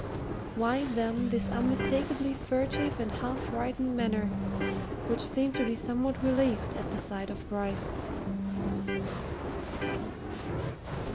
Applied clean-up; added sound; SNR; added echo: none; Fire + Electric guitar; 2 dB; none.